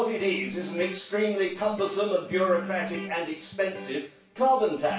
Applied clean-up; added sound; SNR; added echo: none; Electric guitar; 13 dB; reverberation time 0.3 s.